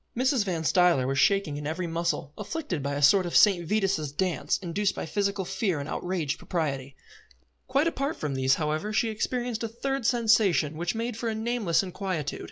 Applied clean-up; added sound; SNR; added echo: none; none; none; none.